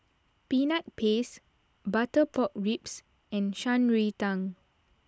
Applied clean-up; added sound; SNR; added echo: none; none; none; none.